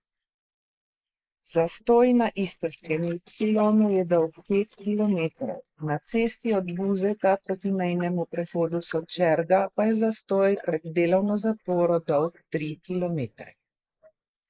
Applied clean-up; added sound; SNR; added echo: neural mask model Resemble Enhance denoiser.